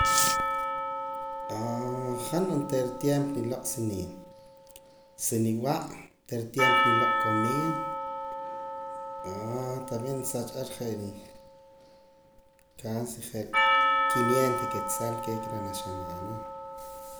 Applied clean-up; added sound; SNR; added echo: none; Percussion; -1 dB; none.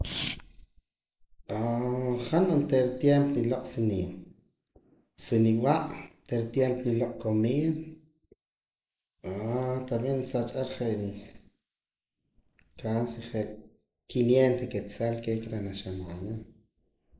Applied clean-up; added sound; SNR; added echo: neural mask model Resemble Enhance denoiser.